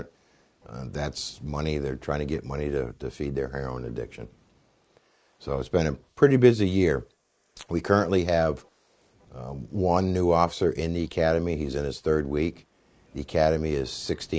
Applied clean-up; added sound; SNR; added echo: neural mask model Resemble Enhance denoiser.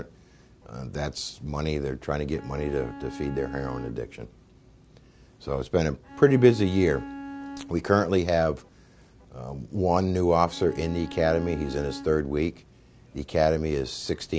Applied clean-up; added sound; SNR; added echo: none; Bowed string instrument; 13 dB; none.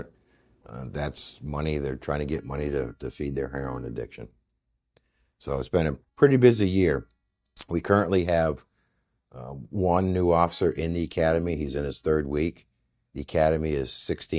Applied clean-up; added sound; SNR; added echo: neural mask model DeepFilterNet 3.